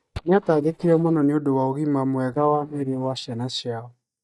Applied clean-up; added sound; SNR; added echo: neural mask model DeepFilterNet 3.